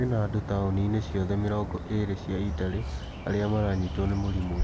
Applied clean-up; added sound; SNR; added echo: none; Bird; 6 dB; none.